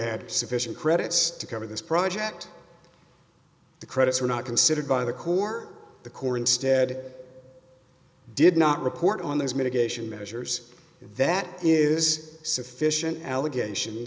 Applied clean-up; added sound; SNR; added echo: none; none; none; none.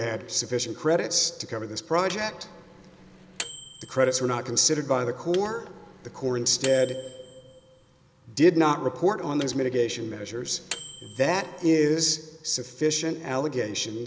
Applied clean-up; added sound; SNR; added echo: none; Microwave oven; 17 dB; none.